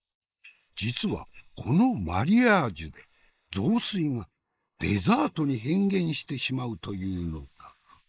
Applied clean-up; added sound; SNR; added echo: neural mask model Resemble Enhance denoiser.